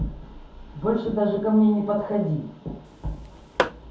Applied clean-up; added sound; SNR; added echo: none; Tap / Hammer; 5 dB; reverberation time 0.6 s.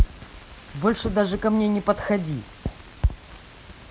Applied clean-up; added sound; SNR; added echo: none; none; none; none.